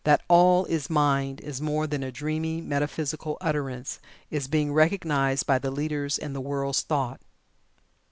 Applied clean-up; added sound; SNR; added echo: none; none; none; none.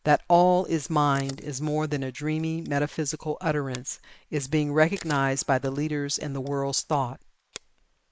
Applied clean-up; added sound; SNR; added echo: neural mask model Resemble Enhance denoiser.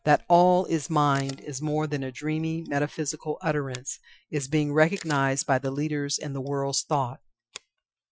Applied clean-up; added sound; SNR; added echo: classical method Wiener filter.